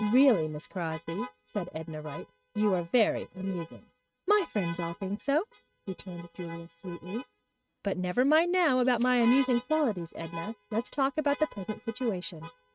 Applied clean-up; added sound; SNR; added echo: neural mask model RNNoise.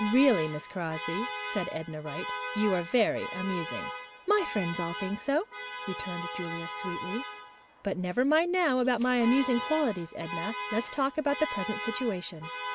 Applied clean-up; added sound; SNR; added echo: none; Alarm; 8 dB; none.